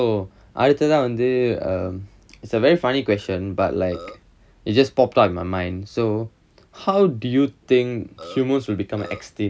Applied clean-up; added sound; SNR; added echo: none; Burping, eructation; 18 dB; none.